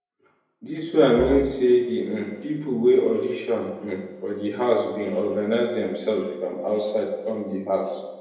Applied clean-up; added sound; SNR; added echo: none; Musical instrument; 13 dB; reverberation time 0.9 s.